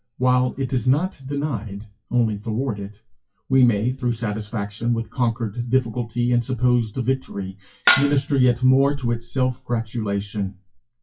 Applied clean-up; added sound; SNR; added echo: classical method WPE with log-MMSE.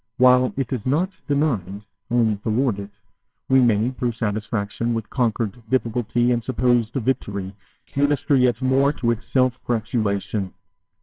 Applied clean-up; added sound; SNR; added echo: neural separator model SepFormer WHAMR!.